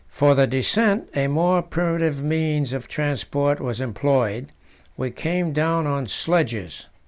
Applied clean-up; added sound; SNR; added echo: none; none; none; none.